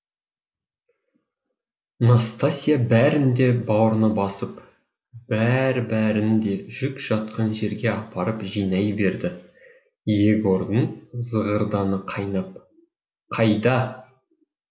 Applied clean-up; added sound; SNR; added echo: none; none; none; none.